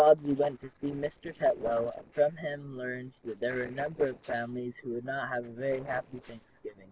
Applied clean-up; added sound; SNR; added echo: neural separator model SepFormer DNS4.